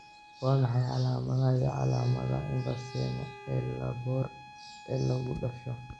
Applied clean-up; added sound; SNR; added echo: none; Bowed string instrument + Wind instrument, woodwind instrument; 19 dB; none.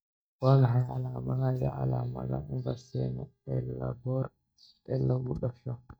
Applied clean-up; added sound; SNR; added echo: neural mask model DeepFilterNet 3.